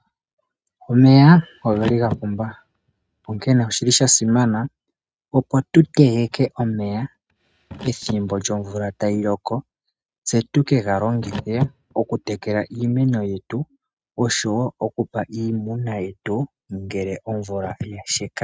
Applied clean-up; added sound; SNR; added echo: neural mask model RNNoise.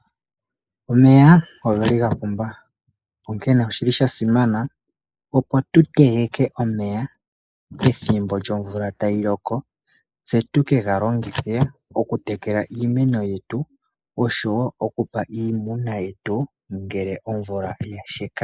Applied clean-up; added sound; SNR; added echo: neural mask model Resemble Enhance denoiser.